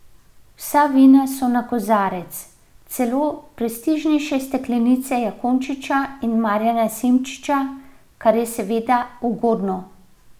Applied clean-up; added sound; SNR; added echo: none; none; none; none.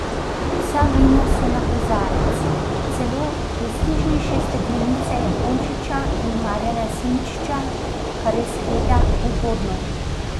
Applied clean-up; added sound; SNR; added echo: none; Thunder / Rain; -4 dB; none.